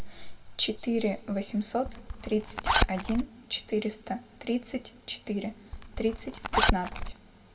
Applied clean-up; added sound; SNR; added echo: none; Zipper (clothing); -3 dB; reverberation time 1.3 s.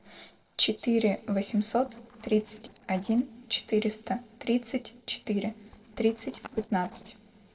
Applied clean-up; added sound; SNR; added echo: neural separator model SepFormer DNS4.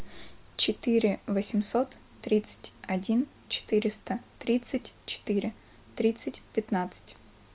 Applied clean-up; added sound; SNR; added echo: none; none; none; none.